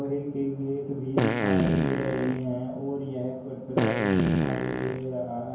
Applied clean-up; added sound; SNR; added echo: none; Fart; -5 dB; reverberation time 0.9 s.